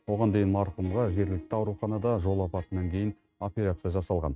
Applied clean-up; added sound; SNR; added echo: neural mask model RNNoise.